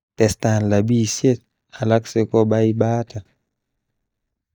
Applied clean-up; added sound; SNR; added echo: neural mask model DeepFilterNet 3.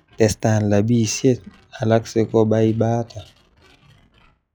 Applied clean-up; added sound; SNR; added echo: classical method log-MMSE.